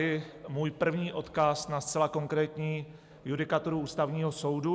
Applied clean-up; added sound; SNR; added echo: none; none; none; none.